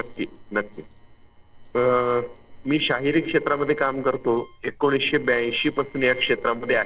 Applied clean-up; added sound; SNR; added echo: neural separator model SepFormer DNS4.